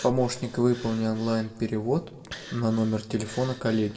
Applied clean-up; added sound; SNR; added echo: none; Breathing; 20 dB; reverberation time 1.0 s.